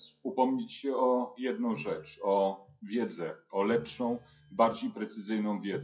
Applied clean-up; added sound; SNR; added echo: classical method WPE with log-MMSE.